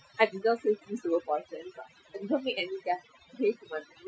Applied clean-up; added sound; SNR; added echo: classical method Wiener filter.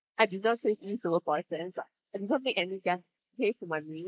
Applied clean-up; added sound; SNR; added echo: neural mask model Resemble Enhance denoiser.